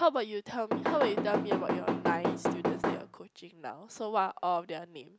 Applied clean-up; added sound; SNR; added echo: none; Knock / Wood; -2 dB; none.